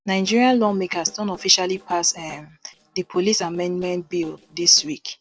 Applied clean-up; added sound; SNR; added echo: neural separator model SepFormer DNS4.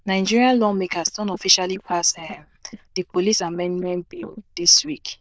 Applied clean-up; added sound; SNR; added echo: neural diffusion model UNIVERSE++.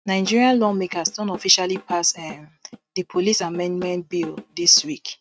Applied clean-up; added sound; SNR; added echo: neural mask model RNNoise.